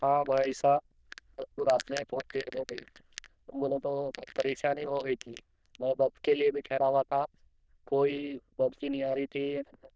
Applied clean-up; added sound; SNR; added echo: neural diffusion model UNIVERSE++.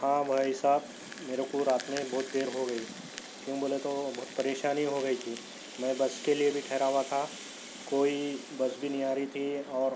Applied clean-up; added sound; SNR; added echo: none; Rattle (instrument); 16 dB; none.